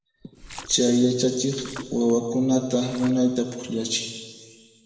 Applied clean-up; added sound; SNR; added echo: none; Splash, splatter; 20 dB; reverberation time 1.9 s.